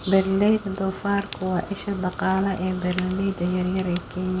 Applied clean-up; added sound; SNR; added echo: none; Fire; 15 dB; none.